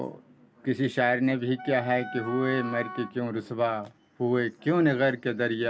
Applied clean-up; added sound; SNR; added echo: none; Wind instrument, woodwind instrument; 12 dB; none.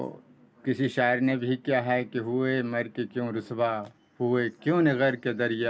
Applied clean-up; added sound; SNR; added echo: none; none; none; none.